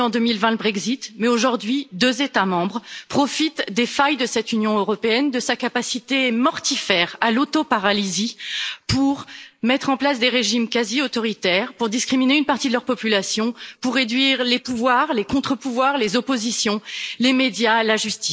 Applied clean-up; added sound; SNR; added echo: neural mask model Resemble Enhance denoiser.